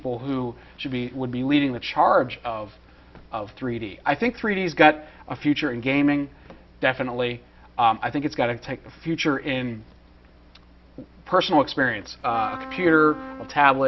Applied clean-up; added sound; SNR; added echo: none; Trumpet; 14 dB; none.